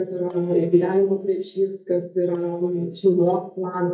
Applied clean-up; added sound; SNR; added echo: neural mask model DeepFilterNet 3.